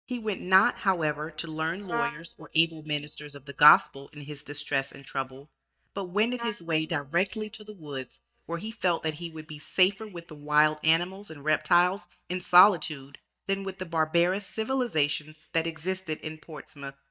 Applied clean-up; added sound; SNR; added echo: neural mask model DeepFilterNet 3.